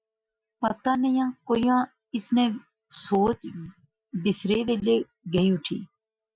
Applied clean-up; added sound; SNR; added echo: classical method Wiener filter.